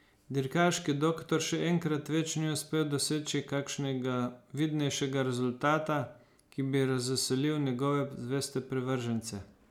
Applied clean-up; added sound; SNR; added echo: none; none; none; none.